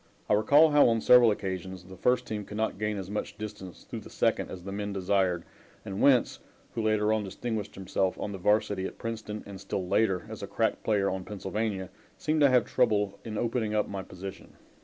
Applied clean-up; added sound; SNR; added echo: none; none; none; none.